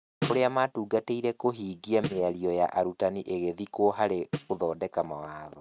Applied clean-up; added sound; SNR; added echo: neural mask model RNNoise.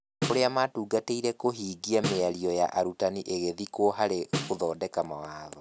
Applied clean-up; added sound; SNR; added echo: none; Snare drum; 8 dB; none.